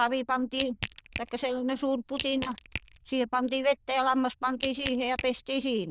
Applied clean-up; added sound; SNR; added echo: neural diffusion model UNIVERSE++.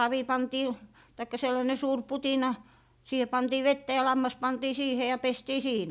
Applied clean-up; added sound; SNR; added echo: none; none; none; none.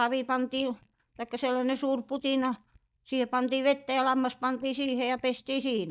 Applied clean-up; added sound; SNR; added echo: neural mask model DeepFilterNet 3.